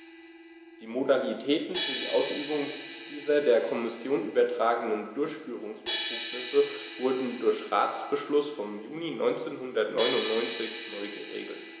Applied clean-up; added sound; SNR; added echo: none; Crash cymbal; 10 dB; reverberation time 1.7 s.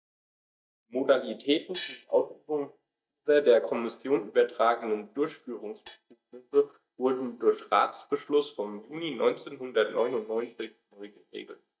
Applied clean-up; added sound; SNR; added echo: neural mask model DeepFilterNet 3.